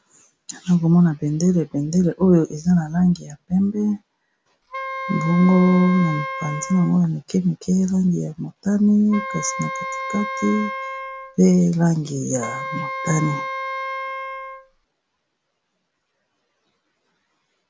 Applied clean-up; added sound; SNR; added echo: none; Wind instrument, woodwind instrument; 8 dB; none.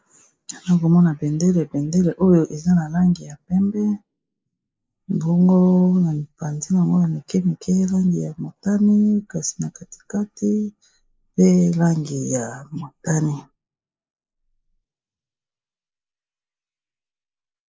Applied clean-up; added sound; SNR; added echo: neural mask model Resemble Enhance denoiser.